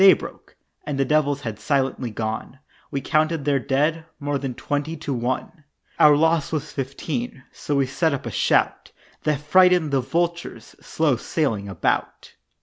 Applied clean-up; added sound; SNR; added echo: none; none; none; none.